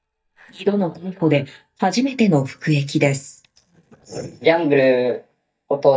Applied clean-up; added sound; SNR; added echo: neural mask model DeepFilterNet 3.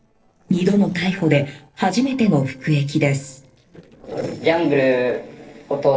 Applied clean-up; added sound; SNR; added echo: neural separator model SepFormer DNS4.